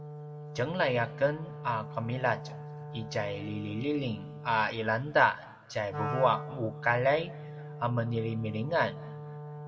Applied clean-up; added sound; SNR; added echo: none; Wind instrument, woodwind instrument; 10 dB; reverberation time 1.2 s.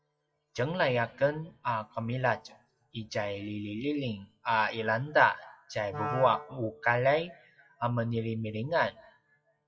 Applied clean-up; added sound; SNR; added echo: classical method WPE with log-MMSE.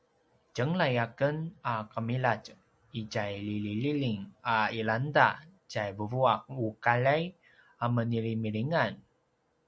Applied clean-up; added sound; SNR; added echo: none; none; none; none.